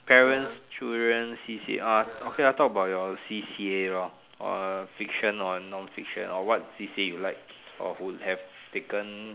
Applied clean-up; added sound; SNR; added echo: none; none; none; none.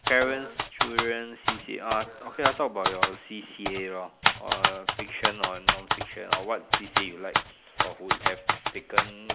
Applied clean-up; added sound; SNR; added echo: none; Typewriter; -3 dB; none.